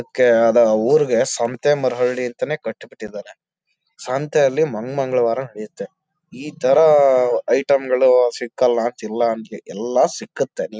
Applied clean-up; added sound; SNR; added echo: none; none; none; none.